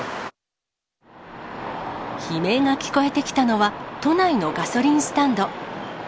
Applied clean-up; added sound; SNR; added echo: none; none; none; none.